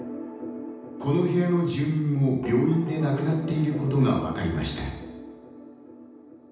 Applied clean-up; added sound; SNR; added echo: none; none; none; reverberation time 0.9 s.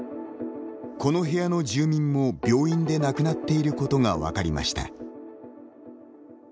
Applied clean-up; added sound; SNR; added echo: none; none; none; none.